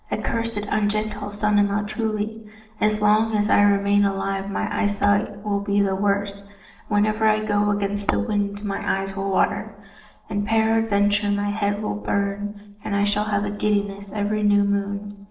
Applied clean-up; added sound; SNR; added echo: neural separator model SepFormer DNS4.